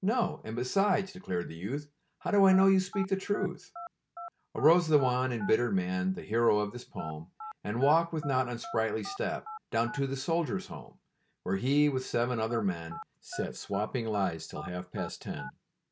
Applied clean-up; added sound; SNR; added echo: none; Telephone; 15 dB; none.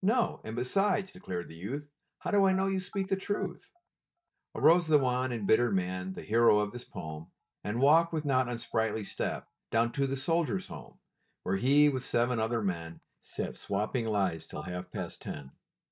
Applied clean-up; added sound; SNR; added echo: neural mask model DeepFilterNet 3.